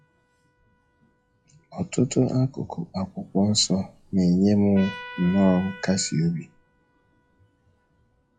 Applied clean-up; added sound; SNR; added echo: classical method log-MMSE.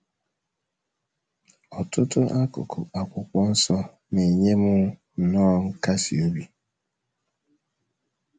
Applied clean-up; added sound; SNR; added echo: none; none; none; none.